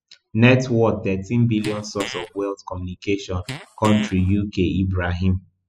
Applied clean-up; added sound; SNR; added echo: classical method spectral subtraction.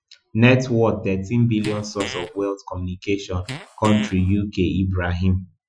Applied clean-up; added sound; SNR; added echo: classical method Wiener filter.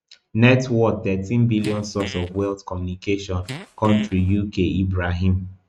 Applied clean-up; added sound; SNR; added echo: neural mask model RNNoise.